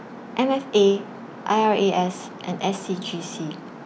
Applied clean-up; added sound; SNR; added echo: none; none; none; none.